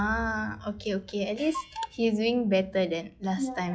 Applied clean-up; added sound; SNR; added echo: classical method log-MMSE.